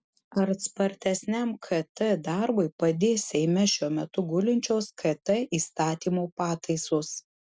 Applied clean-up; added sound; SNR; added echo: none; none; none; none.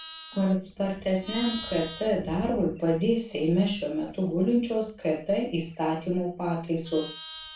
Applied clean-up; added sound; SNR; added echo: none; Livestock, farm animals, working animals; 16 dB; reverberation time 0.3 s.